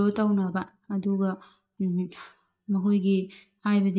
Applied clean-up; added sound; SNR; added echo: neural mask model DeepFilterNet 3.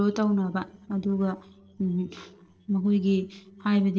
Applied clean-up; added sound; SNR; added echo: neural separator model SepFormer DNS4.